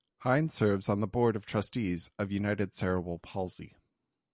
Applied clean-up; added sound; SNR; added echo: none; none; none; none.